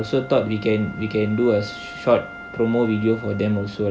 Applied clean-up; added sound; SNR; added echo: none; Wind instrument, woodwind instrument; 16 dB; none.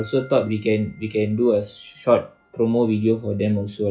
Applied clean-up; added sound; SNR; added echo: classical method log-MMSE.